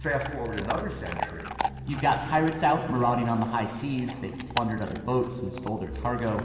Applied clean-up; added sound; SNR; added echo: none; Chewing, mastication / Dog; 11 dB; reverberation time 1.6 s.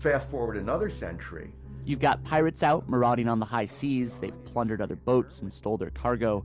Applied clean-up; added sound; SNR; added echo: none; none; none; none.